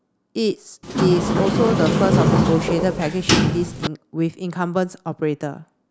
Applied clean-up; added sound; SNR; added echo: none; Sliding door; -4 dB; none.